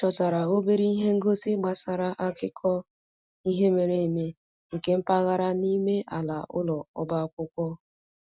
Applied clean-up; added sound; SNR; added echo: none; none; none; none.